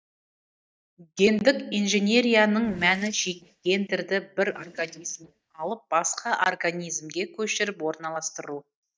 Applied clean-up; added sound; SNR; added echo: neural mask model DeepFilterNet 3.